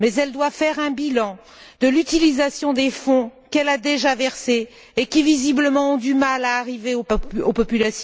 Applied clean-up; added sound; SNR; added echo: none; none; none; none.